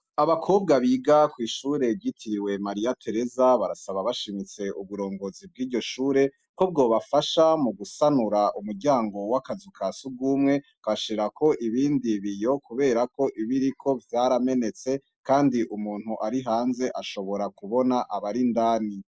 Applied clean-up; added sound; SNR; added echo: neural mask model Resemble Enhance denoiser.